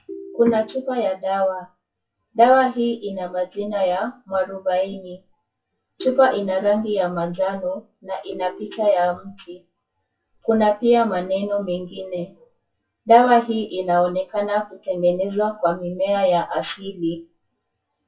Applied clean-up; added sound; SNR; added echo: classical method WPE with log-MMSE.